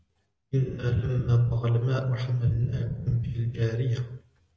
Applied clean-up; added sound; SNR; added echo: none; none; none; none.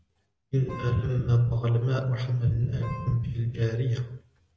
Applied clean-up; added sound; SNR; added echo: none; Wind instrument, woodwind instrument; 17 dB; none.